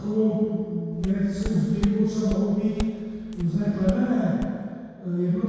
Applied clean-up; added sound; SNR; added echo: none; Walk, footsteps; 12 dB; reverberation time 1.9 s.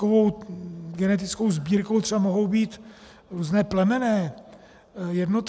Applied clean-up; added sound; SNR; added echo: none; none; none; none.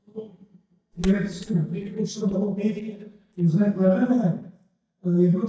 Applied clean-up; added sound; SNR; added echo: neural mask model DeepFilterNet 3.